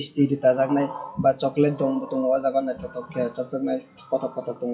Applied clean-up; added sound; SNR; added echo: classical method WPE with log-MMSE.